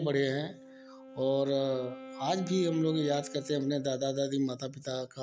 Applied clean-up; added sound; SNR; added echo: none; Wind instrument, woodwind instrument; 17 dB; none.